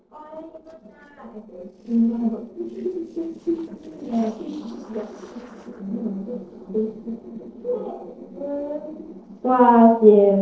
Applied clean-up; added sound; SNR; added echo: neural separator model SepFormer DNS4.